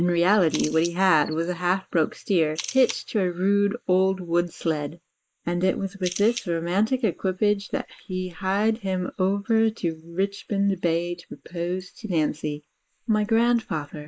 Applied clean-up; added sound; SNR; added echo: neural mask model Resemble Enhance denoiser.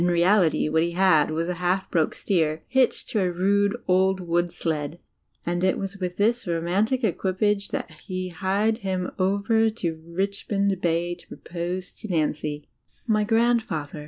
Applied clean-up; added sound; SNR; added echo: none; none; none; none.